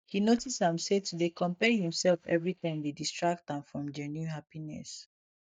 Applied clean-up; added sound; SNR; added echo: neural mask model DeepFilterNet 3.